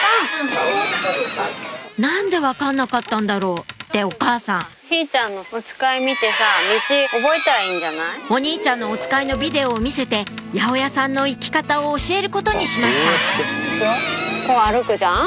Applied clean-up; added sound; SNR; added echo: none; Squeak; 5 dB; none.